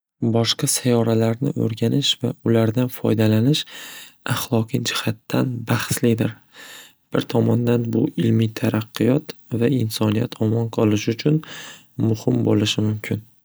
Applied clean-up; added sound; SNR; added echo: none; none; none; none.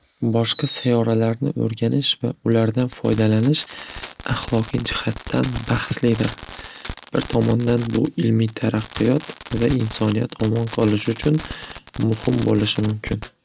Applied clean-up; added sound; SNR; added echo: none; Fireworks; 11 dB; none.